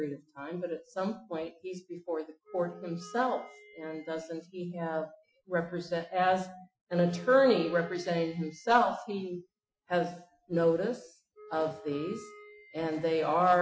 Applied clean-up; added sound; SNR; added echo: classical method Wiener filter.